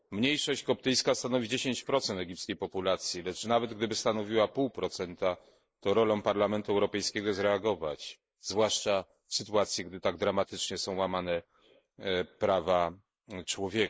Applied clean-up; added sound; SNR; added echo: neural mask model Resemble Enhance denoiser.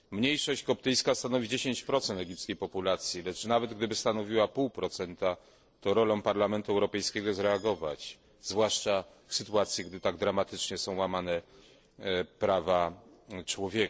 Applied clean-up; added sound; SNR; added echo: neural separator model SepFormer DNS4.